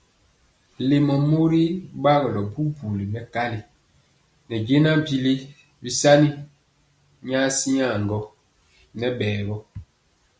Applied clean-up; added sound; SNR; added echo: none; none; none; none.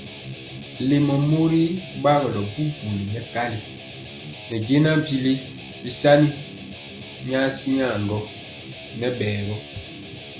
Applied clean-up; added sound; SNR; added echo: none; Guitar; 12 dB; none.